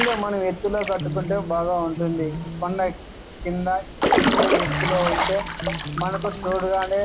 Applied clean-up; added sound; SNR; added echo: none; Drip / Trickle, dribble / Water / Splash, splatter + Electric guitar; 0 dB; none.